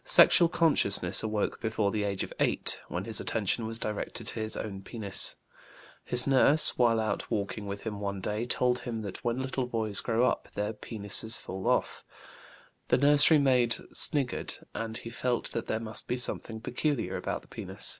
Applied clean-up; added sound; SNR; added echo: none; none; none; none.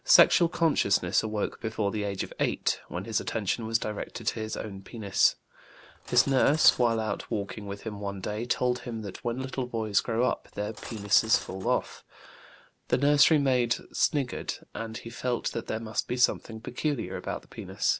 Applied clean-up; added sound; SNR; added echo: none; Cutlery, silverware; 16 dB; none.